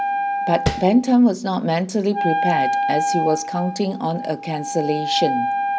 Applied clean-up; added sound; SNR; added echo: none; Wind instrument, woodwind instrument + Tap; 3 dB; none.